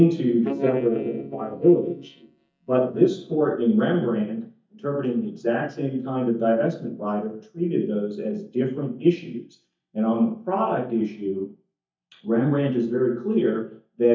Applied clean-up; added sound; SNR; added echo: neural mask model DeepFilterNet 3.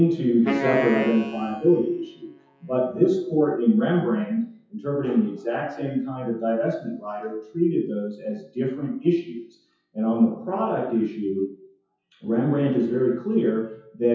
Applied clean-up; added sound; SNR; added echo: classical method WPE with log-MMSE.